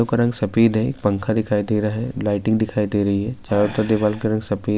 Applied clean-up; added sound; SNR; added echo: none; none; none; none.